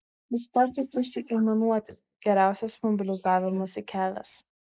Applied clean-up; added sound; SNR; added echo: neural mask model Resemble Enhance denoiser.